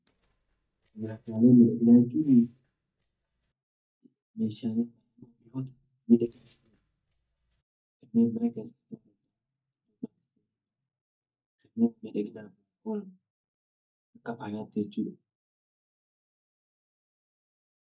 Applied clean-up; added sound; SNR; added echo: neural mask model DeepFilterNet 3.